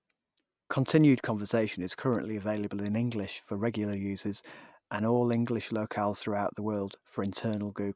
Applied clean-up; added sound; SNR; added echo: none; none; none; none.